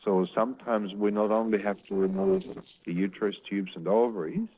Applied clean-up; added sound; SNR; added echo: neural separator model SepFormer DNS4.